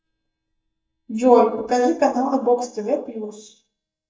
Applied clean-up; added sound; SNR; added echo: neural mask model DeepFilterNet 3.